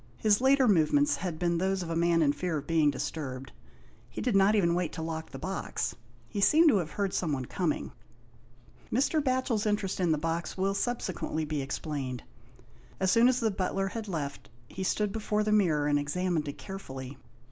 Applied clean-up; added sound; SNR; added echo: none; none; none; none.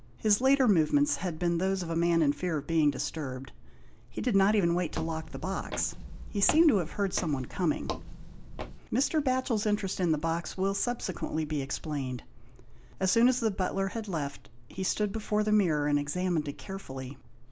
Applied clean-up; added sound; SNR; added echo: none; Walk, footsteps; 9 dB; none.